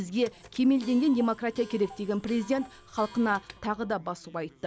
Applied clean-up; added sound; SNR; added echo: none; Clock; 20 dB; none.